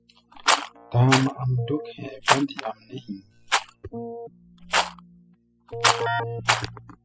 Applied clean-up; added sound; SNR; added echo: classical method spectral subtraction.